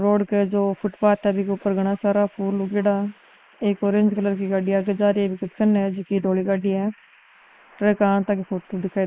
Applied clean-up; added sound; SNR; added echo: neural mask model Resemble Enhance denoiser.